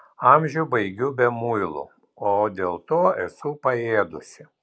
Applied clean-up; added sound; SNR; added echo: none; none; none; none.